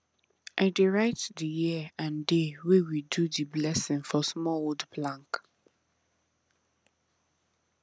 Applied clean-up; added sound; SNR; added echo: none; none; none; none.